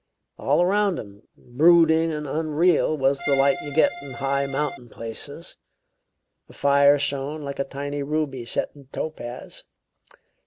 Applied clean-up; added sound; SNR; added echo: none; Accordion; 9 dB; none.